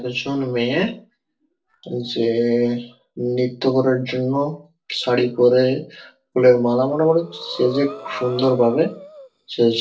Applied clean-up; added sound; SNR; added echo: neural separator model SepFormer DNS4.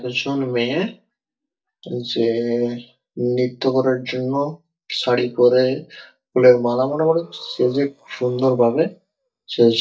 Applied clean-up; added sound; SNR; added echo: neural mask model DeepFilterNet 3.